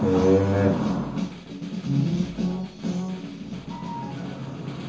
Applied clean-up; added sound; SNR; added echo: none; Snare drum; 17 dB; reverberation time 0.9 s.